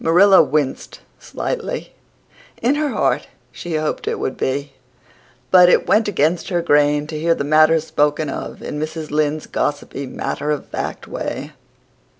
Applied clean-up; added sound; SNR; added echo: none; none; none; none.